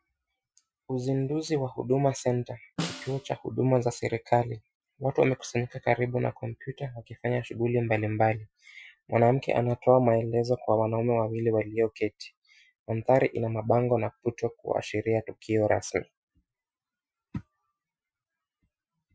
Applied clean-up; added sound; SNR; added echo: classical method Wiener filter.